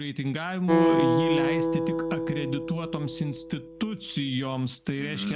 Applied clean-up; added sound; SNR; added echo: none; Acoustic guitar; -2 dB; none.